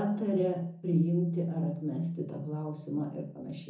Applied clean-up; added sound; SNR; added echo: none; none; none; reverberation time 0.6 s.